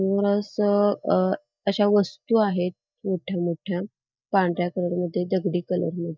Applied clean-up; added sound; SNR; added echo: neural mask model DeepFilterNet 3.